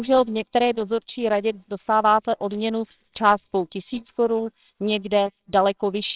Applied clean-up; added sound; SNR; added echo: neural separator model SepFormer WHAMR!.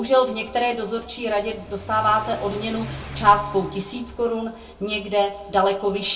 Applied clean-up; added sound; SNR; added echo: none; Accelerating, revving, vroom / Car; 17 dB; reverberation time 0.2 s.